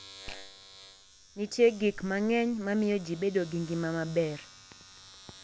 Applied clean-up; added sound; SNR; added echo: none; Domestic sounds, home sounds; 19 dB; none.